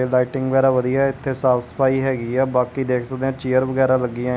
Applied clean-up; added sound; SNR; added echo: none; none; none; none.